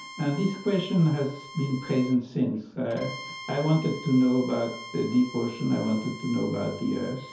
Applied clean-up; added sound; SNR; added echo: none; Bowed string instrument; 16 dB; reverberation time 0.5 s.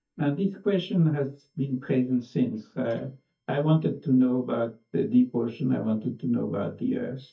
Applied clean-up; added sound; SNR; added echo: neural mask model DeepFilterNet 3.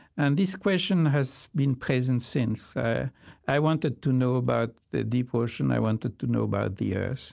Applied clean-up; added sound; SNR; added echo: none; none; none; none.